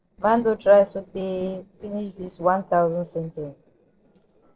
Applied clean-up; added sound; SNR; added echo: neural separator model SepFormer DNS4.